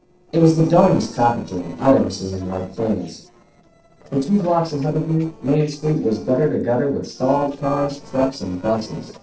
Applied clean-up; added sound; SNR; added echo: neural separator model SepFormer DNS4.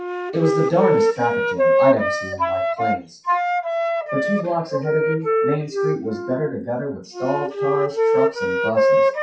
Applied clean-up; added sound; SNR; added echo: classical method WPE with log-MMSE.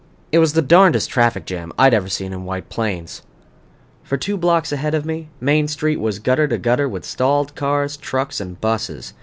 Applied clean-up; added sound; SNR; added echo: none; none; none; none.